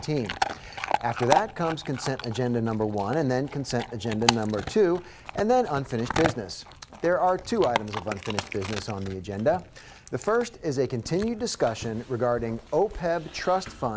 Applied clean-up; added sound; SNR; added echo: none; Chewing, mastication / Dog; 8 dB; none.